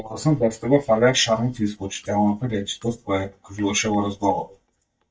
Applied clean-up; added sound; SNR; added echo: neural mask model DeepFilterNet 3.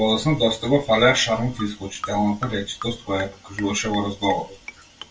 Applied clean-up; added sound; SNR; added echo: none; Marimba, xylophone; 16 dB; reverberation time 0.2 s.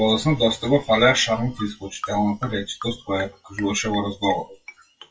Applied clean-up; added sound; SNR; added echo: classical method WPE with log-MMSE.